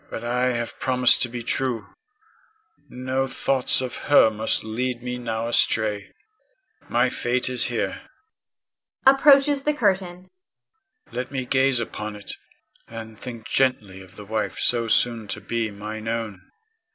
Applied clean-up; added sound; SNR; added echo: none; none; none; none.